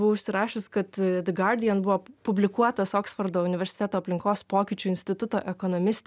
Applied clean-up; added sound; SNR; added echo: none; none; none; none.